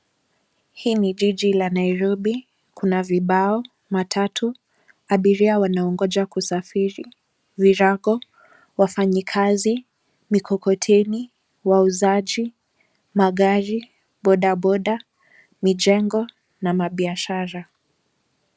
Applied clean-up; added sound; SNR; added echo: none; none; none; none.